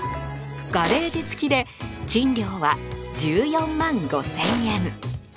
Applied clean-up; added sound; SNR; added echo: none; Fart; 5 dB; none.